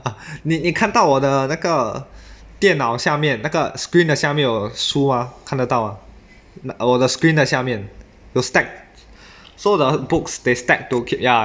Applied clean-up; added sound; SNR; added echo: none; none; none; none.